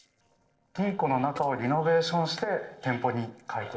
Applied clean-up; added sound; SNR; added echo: neural separator model SepFormer DNS4.